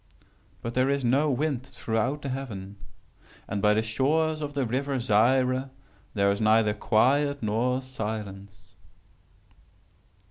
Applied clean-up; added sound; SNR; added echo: none; none; none; none.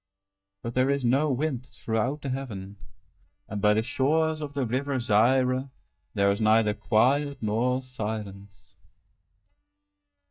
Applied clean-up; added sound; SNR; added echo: neural mask model DeepFilterNet 3.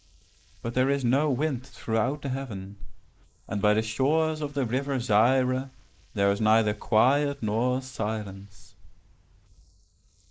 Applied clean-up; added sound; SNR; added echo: neural mask model Resemble Enhance denoiser.